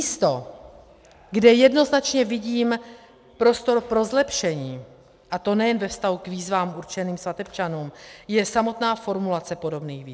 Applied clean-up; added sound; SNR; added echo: none; none; none; none.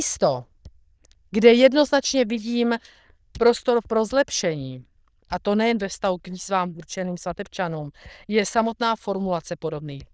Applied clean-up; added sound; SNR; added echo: neural diffusion model UNIVERSE++.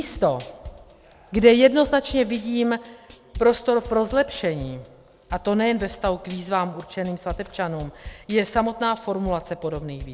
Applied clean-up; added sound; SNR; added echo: none; Drum / Drum kit; 18 dB; none.